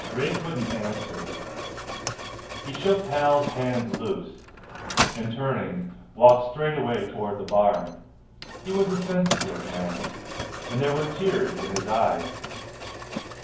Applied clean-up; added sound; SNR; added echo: none; Mechanisms; 8 dB; reverberation time 0.9 s.